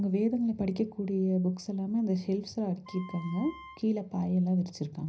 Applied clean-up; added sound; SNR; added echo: none; Wind instrument, woodwind instrument; 20 dB; reverberation time 0.4 s.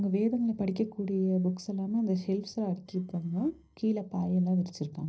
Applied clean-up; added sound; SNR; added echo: neural separator model SepFormer DNS4.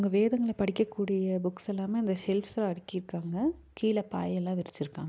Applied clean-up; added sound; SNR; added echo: none; none; none; none.